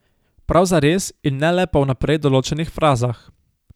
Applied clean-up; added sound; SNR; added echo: none; none; none; none.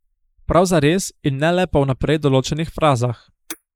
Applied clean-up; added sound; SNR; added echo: neural mask model Resemble Enhance denoiser.